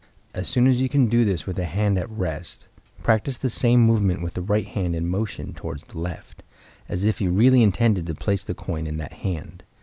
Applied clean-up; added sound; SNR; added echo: none; none; none; none.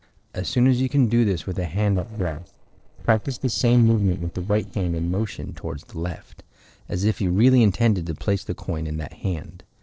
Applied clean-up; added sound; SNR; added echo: neural separator model SepFormer DNS4.